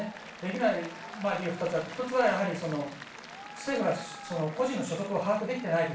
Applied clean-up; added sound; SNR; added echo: none; Applause; 14 dB; reverberation time 0.4 s.